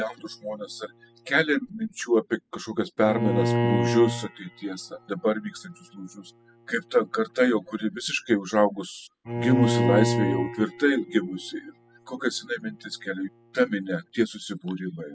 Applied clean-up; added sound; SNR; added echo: classical method spectral subtraction.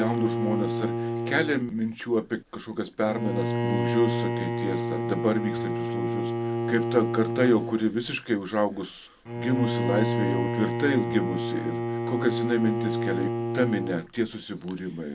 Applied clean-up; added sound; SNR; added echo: none; Bowed string instrument; 1 dB; none.